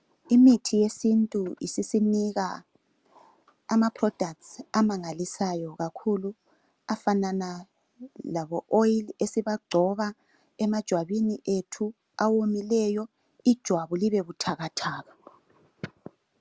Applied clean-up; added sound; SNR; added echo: none; none; none; none.